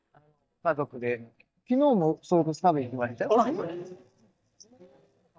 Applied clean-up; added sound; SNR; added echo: neural mask model DeepFilterNet 3.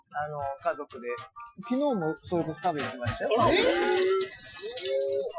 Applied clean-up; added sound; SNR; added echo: classical method Wiener filter.